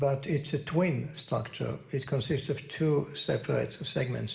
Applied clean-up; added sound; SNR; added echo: none; none; none; reverberation time 0.7 s.